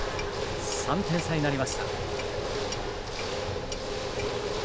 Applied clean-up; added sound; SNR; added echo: none; Clock; 10 dB; none.